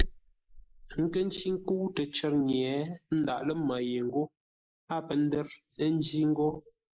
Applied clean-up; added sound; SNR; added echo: neural mask model Resemble Enhance denoiser.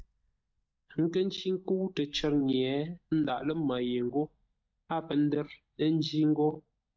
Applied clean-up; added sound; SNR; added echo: neural mask model DeepFilterNet 3.